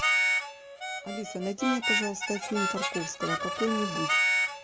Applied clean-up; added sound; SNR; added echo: none; Harmonica; -4 dB; none.